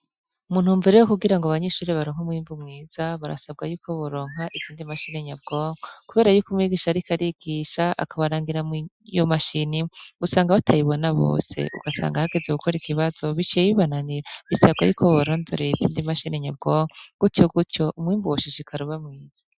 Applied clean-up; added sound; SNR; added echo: classical method Wiener filter.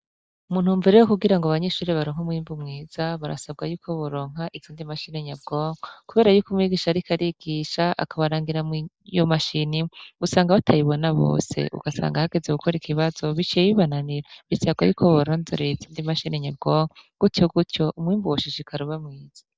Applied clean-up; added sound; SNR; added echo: neural mask model DeepFilterNet 3.